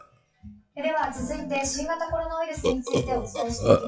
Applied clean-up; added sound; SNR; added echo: classical method WPE with log-MMSE.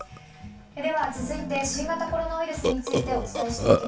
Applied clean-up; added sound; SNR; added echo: none; Burping, eructation; 0 dB; reverberation time 0.2 s.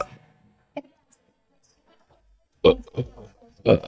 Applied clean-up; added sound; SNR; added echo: neural mask model DeepFilterNet 3.